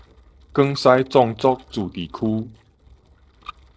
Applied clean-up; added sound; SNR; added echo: neural separator model SepFormer DNS4.